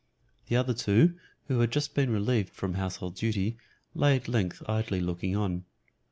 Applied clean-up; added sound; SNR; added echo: none; none; none; none.